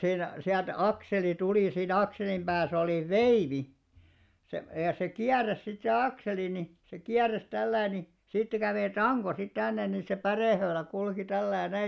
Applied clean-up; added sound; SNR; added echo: none; none; none; none.